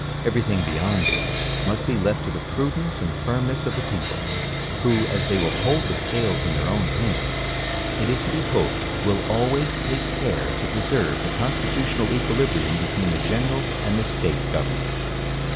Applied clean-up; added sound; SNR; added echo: none; Sawing; 0 dB; none.